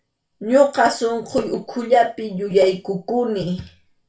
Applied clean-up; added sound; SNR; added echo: none; none; none; reverberation time 0.3 s.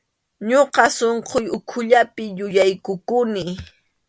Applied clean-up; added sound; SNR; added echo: none; none; none; none.